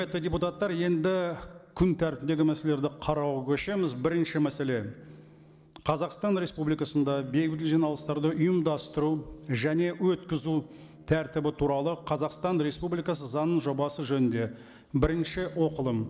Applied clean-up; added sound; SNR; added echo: neural separator model SepFormer DNS4.